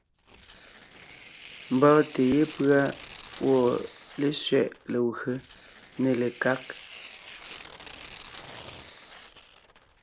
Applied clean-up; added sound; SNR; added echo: none; Tearing; 17 dB; none.